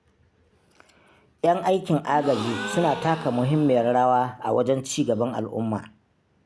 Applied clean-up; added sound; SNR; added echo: none; Gasp; 13 dB; none.